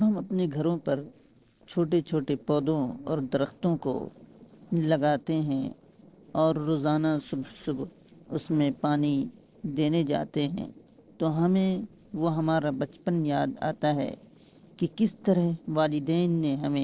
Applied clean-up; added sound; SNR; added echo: neural separator model SepFormer DNS4.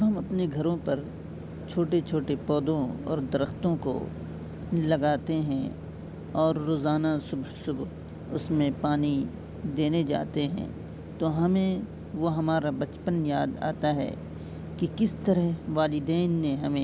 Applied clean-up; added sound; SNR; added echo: none; none; none; none.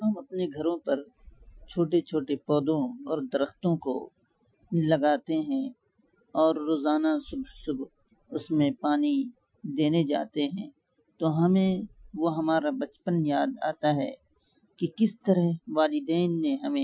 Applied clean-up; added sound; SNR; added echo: classical method Wiener filter.